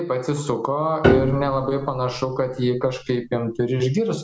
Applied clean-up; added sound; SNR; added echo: none; Piano; 3 dB; none.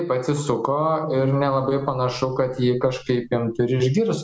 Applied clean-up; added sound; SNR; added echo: neural mask model Resemble Enhance denoiser.